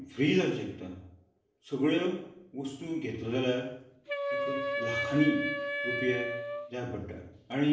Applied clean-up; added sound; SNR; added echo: none; Wind instrument, woodwind instrument; 3 dB; reverberation time 0.5 s.